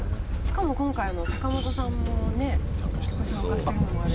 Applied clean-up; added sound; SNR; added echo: none; Train; -5 dB; none.